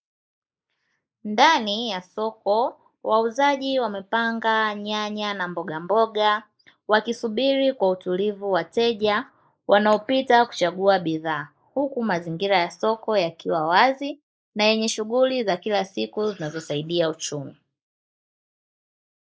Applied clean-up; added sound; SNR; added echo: neural mask model Resemble Enhance denoiser.